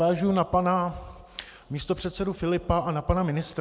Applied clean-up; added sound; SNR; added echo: none; none; none; none.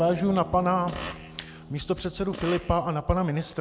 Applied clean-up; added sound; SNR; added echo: none; Bowed string instrument + Fart; 14 dB; none.